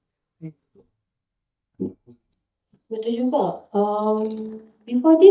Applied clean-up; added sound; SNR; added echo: neural mask model DeepFilterNet 3.